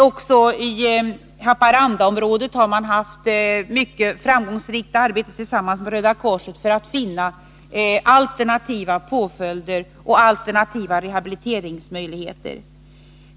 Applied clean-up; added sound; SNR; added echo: none; none; none; none.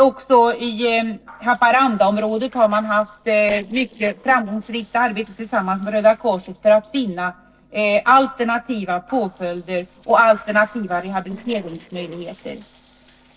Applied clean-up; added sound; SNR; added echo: neural separator model SepFormer DNS4.